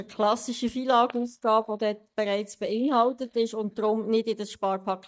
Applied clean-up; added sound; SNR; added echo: neural mask model DeepFilterNet 3.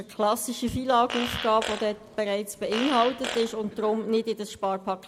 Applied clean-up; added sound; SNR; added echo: none; Fart; 9 dB; none.